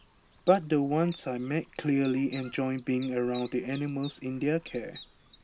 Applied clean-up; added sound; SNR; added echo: none; Chirp, tweet; 17 dB; none.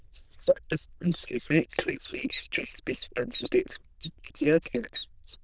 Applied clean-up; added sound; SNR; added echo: neural diffusion model UNIVERSE++.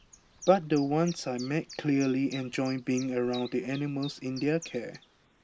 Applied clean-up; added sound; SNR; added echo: neural mask model Resemble Enhance denoiser.